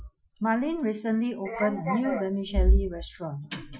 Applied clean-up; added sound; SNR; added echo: classical method Wiener filter.